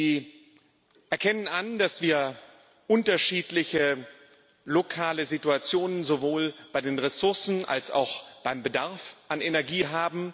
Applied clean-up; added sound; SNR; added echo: none; none; none; none.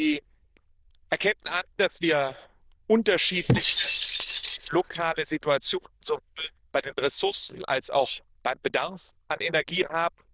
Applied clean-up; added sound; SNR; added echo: neural diffusion model UNIVERSE++.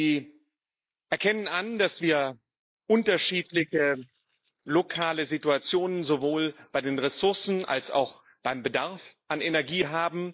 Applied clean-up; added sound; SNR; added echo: neural mask model Resemble Enhance denoiser.